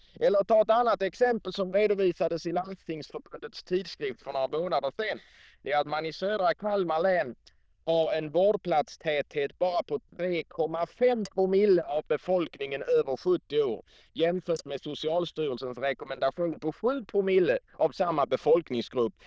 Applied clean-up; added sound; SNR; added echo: neural diffusion model UNIVERSE++.